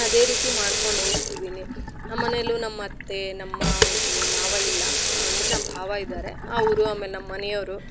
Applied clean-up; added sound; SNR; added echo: none; Sink (filling or washing) / Water tap, faucet; -2 dB; none.